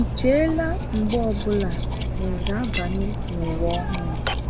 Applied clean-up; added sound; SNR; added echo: none; Shatter + Cutlery, silverware; -1 dB; none.